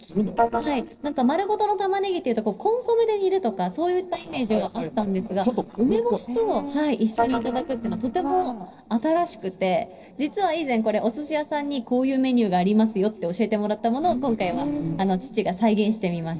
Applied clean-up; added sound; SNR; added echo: neural separator model SepFormer DNS4.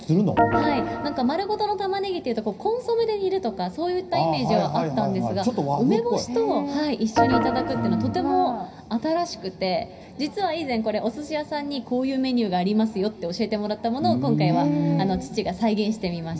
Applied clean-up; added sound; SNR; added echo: none; Organ; 0 dB; reverberation time 0.4 s.